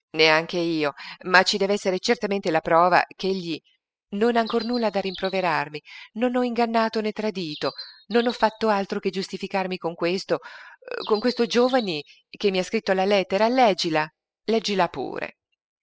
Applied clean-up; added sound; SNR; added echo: classical method spectral subtraction.